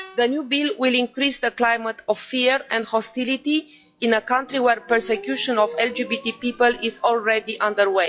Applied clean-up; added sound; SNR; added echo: classical method log-MMSE.